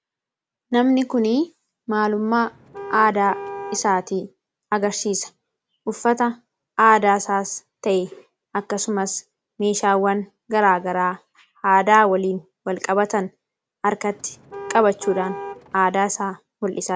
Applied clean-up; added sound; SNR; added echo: none; Car; 12 dB; none.